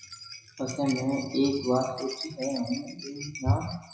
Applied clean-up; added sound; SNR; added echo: classical method WPE with log-MMSE.